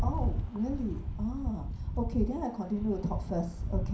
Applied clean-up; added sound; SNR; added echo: none; Rattle; -1 dB; reverberation time 0.5 s.